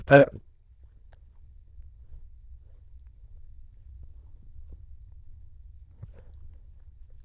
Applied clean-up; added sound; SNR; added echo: neural diffusion model UNIVERSE++.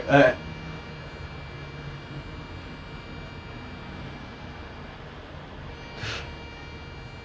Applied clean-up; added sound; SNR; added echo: none; Bowed string instrument; 19 dB; none.